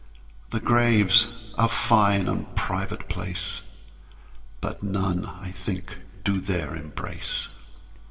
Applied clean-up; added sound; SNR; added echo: none; none; none; reverberation time 1.3 s.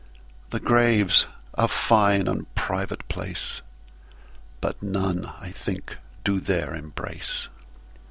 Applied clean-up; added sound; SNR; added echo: none; none; none; none.